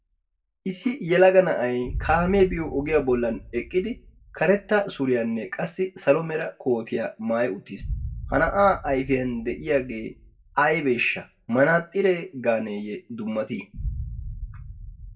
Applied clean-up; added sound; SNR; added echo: none; Boom; 14 dB; reverberation time 0.2 s.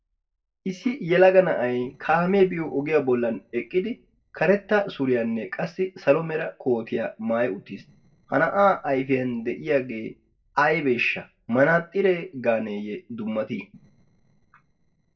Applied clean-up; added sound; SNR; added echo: neural separator model SepFormer DNS4.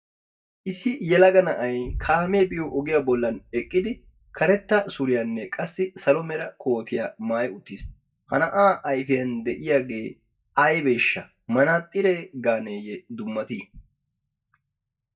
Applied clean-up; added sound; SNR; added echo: neural mask model DeepFilterNet 3.